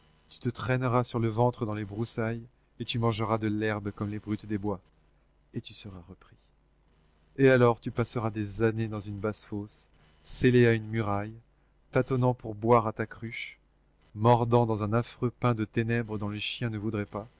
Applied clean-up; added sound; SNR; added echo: none; none; none; none.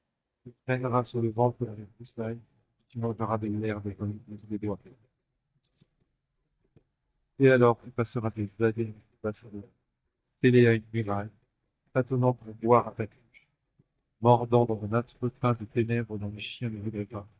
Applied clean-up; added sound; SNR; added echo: neural mask model DeepFilterNet 3.